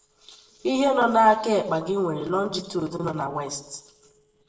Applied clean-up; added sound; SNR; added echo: neural separator model SepFormer DNS4.